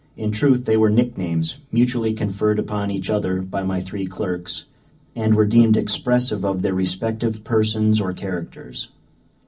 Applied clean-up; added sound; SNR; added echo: none; none; none; reverberation time 0.4 s.